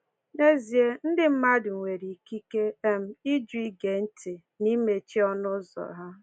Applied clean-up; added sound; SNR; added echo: none; none; none; none.